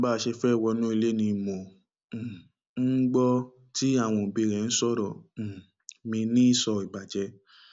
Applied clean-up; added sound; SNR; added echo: none; none; none; none.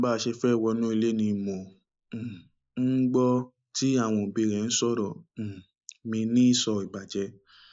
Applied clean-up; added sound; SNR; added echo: neural mask model Resemble Enhance denoiser.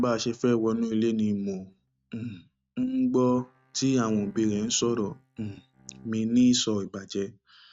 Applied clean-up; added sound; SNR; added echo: neural mask model RNNoise.